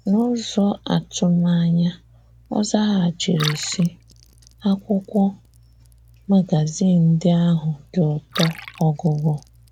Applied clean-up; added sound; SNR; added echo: none; Liquid; 18 dB; none.